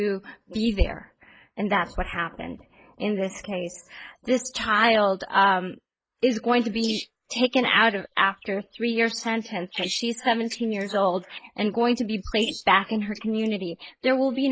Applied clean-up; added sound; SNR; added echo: neural mask model Resemble Enhance denoiser.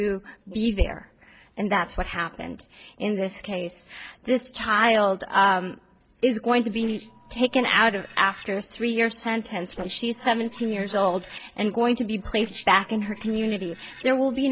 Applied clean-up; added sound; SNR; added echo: neural separator model SepFormer DNS4.